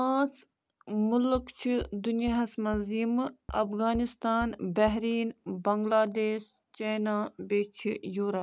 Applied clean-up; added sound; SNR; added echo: none; Bass drum; 16 dB; none.